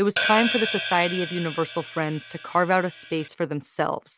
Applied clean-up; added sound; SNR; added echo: none; Hi-hat; 6 dB; none.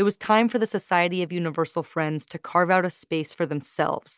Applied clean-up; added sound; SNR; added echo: none; none; none; none.